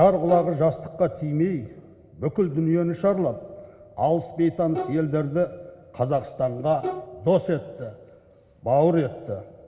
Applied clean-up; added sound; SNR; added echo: none; Bowed string instrument; 12 dB; none.